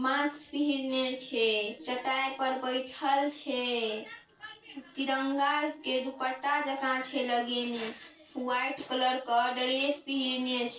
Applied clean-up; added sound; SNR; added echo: neural separator model SepFormer DNS4.